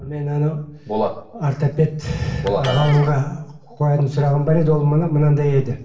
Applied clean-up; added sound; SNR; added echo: none; Electric guitar; 18 dB; reverberation time 0.6 s.